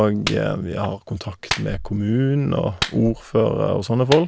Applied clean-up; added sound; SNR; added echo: none; Clapping; 11 dB; none.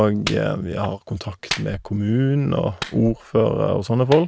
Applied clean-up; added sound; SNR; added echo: neural mask model RNNoise.